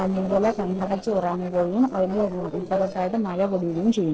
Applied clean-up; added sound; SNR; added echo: neural separator model SepFormer DNS4.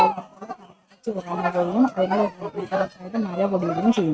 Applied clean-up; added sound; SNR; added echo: neural mask model RNNoise.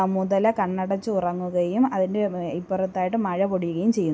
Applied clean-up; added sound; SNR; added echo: none; none; none; none.